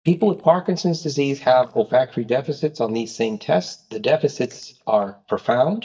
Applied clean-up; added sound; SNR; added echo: neural mask model DeepFilterNet 3.